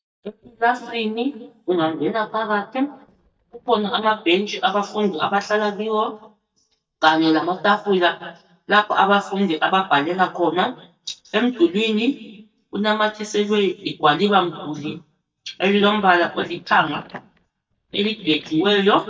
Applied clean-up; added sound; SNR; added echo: neural mask model DeepFilterNet 3.